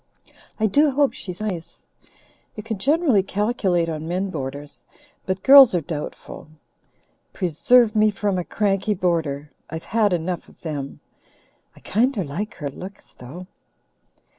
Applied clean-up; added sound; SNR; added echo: none; none; none; none.